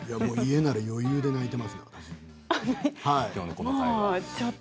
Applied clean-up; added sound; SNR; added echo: none; none; none; none.